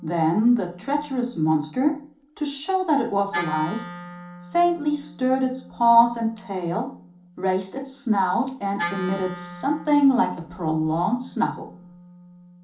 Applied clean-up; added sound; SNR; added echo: none; Wind instrument, woodwind instrument; 15 dB; reverberation time 0.4 s.